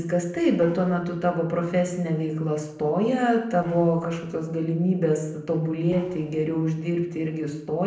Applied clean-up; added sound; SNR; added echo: neural separator model SepFormer DNS4.